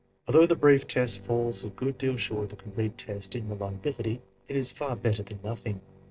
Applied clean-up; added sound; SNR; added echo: neural separator model SepFormer DNS4.